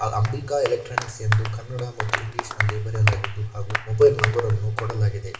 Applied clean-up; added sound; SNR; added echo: none; Applause; 8 dB; reverberation time 0.8 s.